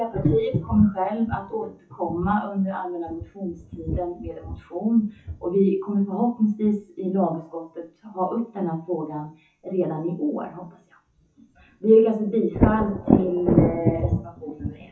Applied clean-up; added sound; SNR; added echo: classical method WPE with log-MMSE.